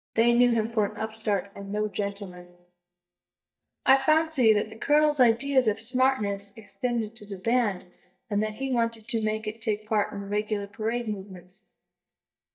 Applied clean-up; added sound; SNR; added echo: neural mask model DeepFilterNet 3.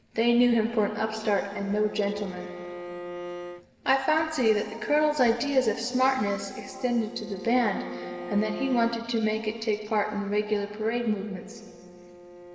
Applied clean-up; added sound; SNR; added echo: none; Bowed string instrument; 15 dB; reverberation time 2.5 s.